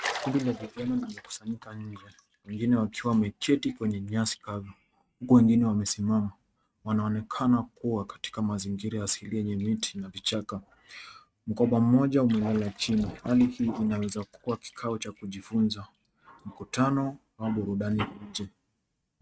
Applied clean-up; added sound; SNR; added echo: neural mask model RNNoise.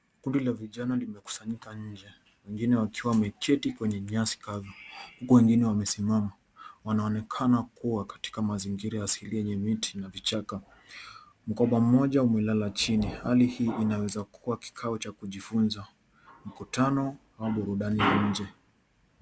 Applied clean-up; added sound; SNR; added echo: none; none; none; none.